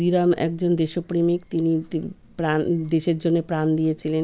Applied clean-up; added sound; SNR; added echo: none; none; none; none.